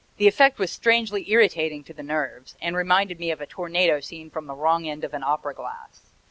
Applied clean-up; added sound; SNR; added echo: none; none; none; none.